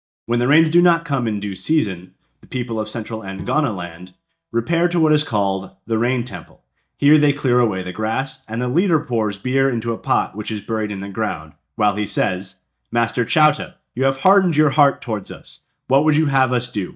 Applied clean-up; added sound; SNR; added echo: neural mask model DeepFilterNet 3.